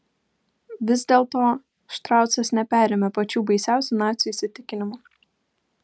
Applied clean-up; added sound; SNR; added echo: none; none; none; none.